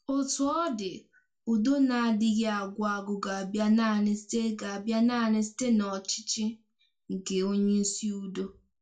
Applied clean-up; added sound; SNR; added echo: none; none; none; reverberation time 0.2 s.